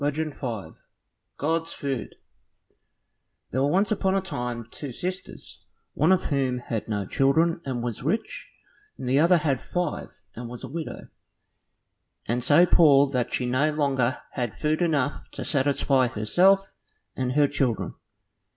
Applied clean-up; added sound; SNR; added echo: none; none; none; none.